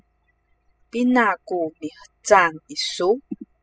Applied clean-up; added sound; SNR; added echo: classical method spectral subtraction.